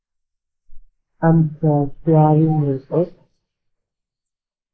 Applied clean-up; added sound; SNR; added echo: neural mask model Resemble Enhance denoiser.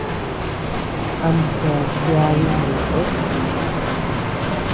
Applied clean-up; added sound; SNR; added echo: none; Bicycle; -3 dB; none.